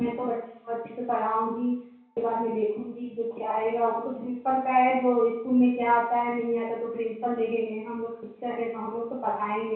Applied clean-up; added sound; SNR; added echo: none; none; none; reverberation time 0.6 s.